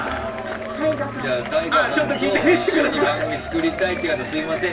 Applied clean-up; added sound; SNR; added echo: none; Applause / Crowd / Cheering; 9 dB; reverberation time 0.2 s.